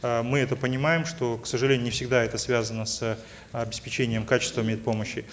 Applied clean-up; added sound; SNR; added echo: none; none; none; none.